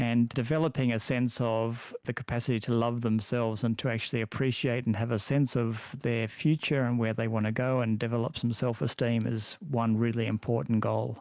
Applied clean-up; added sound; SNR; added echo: none; none; none; none.